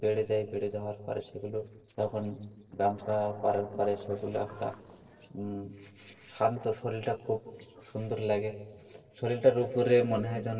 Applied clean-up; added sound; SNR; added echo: neural separator model SepFormer DNS4.